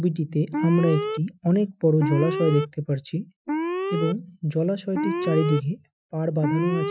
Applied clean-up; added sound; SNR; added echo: classical method Wiener filter.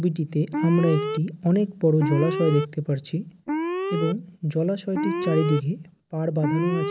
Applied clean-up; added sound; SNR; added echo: none; Alarm; 6 dB; none.